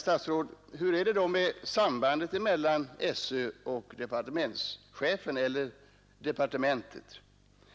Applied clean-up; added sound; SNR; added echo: none; none; none; none.